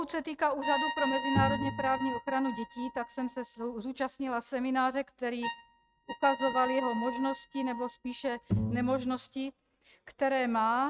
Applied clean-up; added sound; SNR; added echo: neural mask model RNNoise.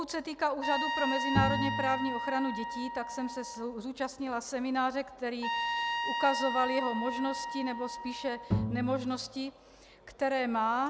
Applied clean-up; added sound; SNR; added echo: none; Bowed string instrument + Trumpet; 2 dB; none.